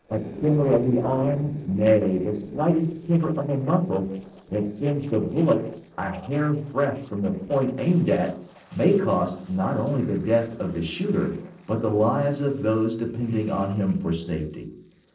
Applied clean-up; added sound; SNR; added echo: neural separator model SepFormer DNS4.